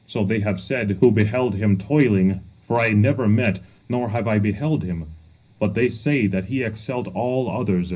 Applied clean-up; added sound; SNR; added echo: none; none; none; reverberation time 0.5 s.